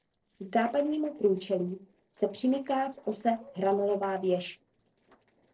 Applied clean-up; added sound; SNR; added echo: neural separator model SepFormer DNS4.